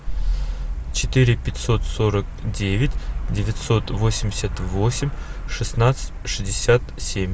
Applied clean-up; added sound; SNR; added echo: none; none; none; none.